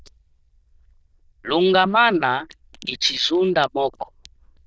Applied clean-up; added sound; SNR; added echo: neural diffusion model UNIVERSE++.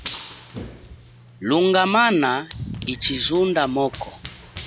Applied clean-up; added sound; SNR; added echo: none; Run; 13 dB; none.